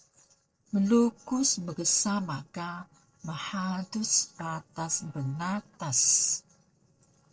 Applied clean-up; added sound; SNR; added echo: neural separator model SepFormer DNS4.